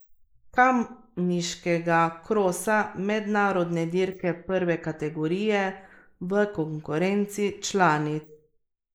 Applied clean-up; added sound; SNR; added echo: neural mask model Resemble Enhance denoiser.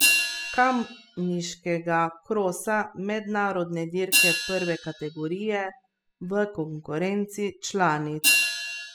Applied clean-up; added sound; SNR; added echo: classical method spectral subtraction.